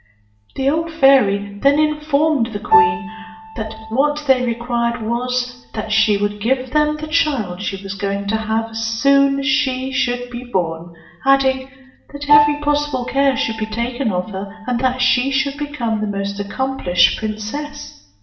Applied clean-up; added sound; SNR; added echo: none; Piano; 8 dB; reverberation time 0.7 s.